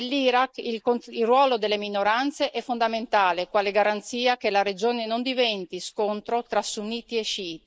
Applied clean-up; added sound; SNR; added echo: neural mask model Resemble Enhance denoiser.